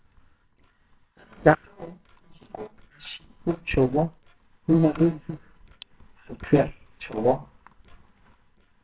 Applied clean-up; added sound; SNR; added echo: neural separator model SepFormer WHAMR!.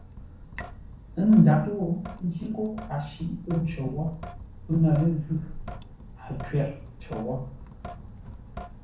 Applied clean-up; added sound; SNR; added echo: none; Drip / Sink (filling or washing); 13 dB; reverberation time 0.6 s.